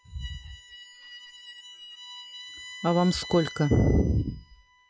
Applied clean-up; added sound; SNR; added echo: classical method log-MMSE.